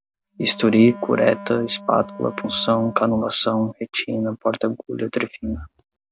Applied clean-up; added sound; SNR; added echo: none; Wind instrument, woodwind instrument; 17 dB; none.